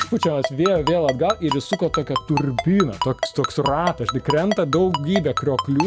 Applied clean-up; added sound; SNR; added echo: none; Ringtone; 6 dB; none.